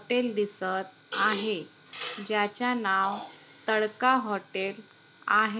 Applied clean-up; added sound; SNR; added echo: none; none; none; none.